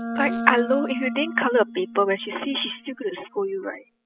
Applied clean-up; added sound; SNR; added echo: classical method spectral subtraction.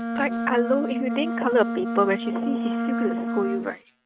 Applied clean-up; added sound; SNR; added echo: neural mask model RNNoise.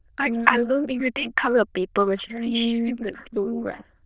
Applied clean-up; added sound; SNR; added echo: neural diffusion model UNIVERSE++.